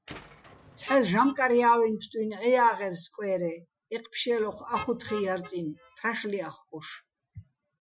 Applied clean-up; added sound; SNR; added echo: classical method Wiener filter.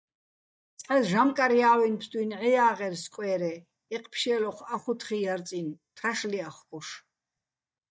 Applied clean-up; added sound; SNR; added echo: neural mask model DeepFilterNet 3.